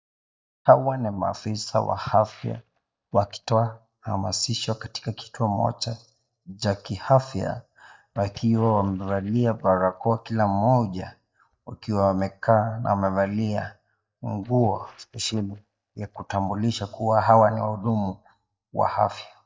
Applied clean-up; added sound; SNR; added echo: neural mask model DeepFilterNet 3.